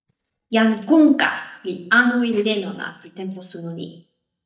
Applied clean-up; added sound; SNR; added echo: neural mask model DeepFilterNet 3.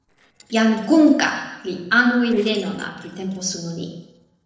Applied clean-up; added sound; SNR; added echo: neural separator model SepFormer DNS4.